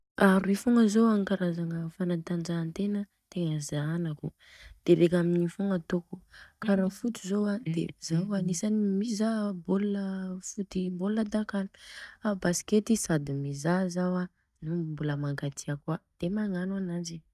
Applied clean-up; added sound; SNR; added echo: neural mask model DeepFilterNet 3.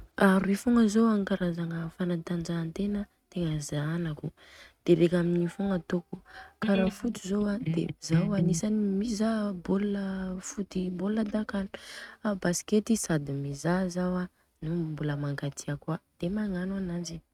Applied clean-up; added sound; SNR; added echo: neural mask model RNNoise.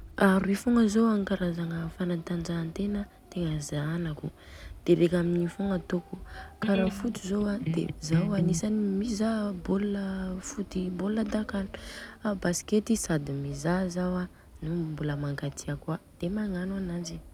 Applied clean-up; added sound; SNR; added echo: none; Electric guitar; 3 dB; none.